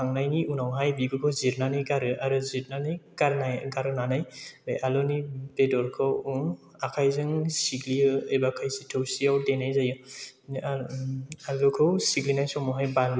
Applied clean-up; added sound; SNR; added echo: none; none; none; none.